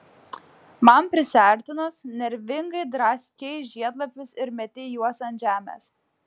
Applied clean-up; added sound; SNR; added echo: none; none; none; none.